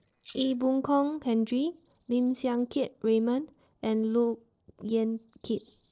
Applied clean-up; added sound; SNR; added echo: neural separator model SepFormer DNS4.